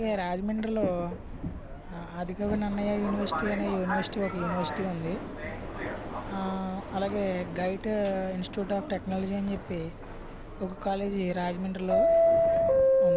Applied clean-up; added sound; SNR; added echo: none; Subway, metro, underground; -1 dB; none.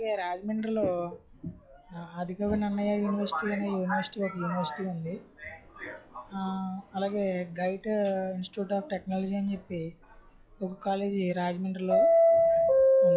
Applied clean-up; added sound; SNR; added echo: classical method log-MMSE.